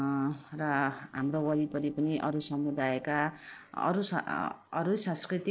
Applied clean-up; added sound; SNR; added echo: neural separator model SepFormer DNS4.